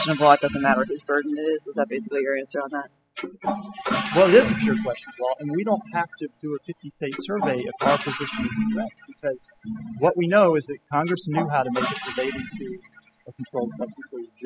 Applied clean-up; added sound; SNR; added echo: classical method spectral subtraction.